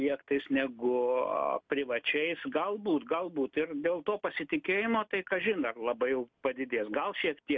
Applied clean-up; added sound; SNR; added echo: none; none; none; none.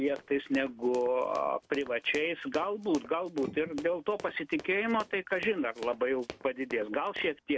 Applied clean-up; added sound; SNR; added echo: none; Run; 17 dB; none.